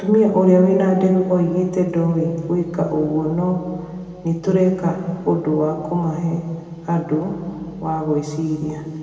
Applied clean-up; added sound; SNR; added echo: none; none; none; reverberation time 2.1 s.